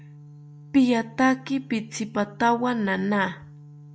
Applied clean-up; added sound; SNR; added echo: none; Organ; 20 dB; none.